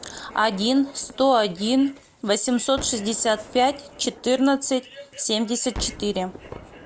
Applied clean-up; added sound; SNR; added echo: none; Gunshot, gunfire; 19 dB; none.